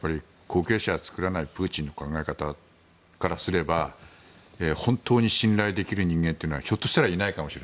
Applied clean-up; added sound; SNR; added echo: none; none; none; none.